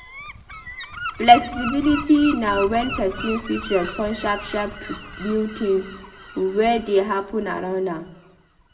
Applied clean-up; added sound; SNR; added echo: none; Gull, seagull; 12 dB; reverberation time 0.8 s.